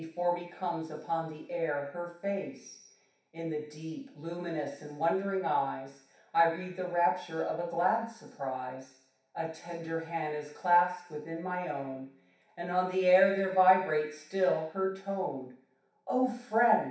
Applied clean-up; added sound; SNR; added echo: none; none; none; reverberation time 0.7 s.